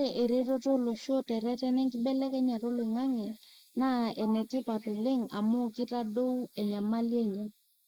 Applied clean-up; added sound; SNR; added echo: neural mask model Resemble Enhance denoiser.